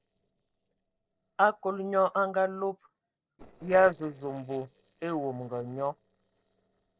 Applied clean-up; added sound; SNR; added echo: neural separator model SepFormer DNS4.